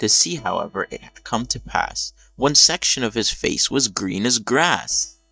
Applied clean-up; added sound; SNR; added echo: neural mask model DeepFilterNet 3.